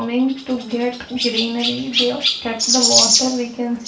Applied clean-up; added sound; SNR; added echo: none; Chirp, tweet; -1 dB; reverberation time 0.3 s.